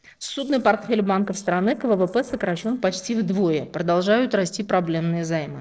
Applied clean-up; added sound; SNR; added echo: neural separator model SepFormer DNS4.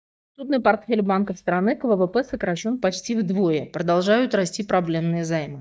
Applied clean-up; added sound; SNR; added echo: neural mask model DeepFilterNet 3.